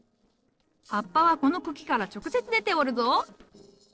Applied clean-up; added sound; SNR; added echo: neural separator model SepFormer DNS4.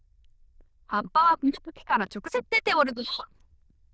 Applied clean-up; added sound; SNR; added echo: neural diffusion model UNIVERSE++.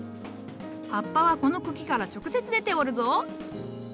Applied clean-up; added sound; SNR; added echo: none; Drum / Drum kit; 17 dB; none.